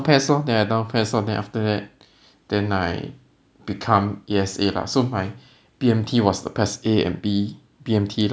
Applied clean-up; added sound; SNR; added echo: none; none; none; none.